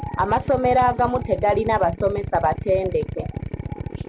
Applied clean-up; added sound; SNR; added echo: none; Drill; 8 dB; none.